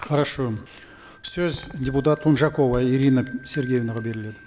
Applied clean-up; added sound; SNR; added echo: none; Bell; 8 dB; none.